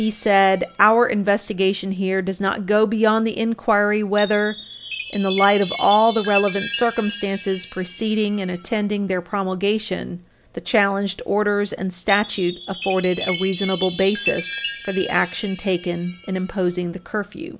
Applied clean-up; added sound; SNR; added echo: none; Chime; 11 dB; none.